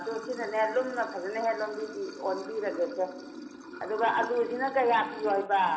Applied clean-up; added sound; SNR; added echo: none; Sink (filling or washing) / Water; 13 dB; reverberation time 1.1 s.